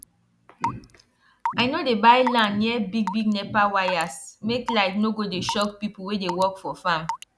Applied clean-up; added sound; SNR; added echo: none; Raindrop / Drip / Water tap, faucet; 12 dB; none.